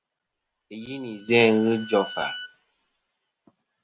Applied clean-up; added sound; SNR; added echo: none; Bowed string instrument; 15 dB; none.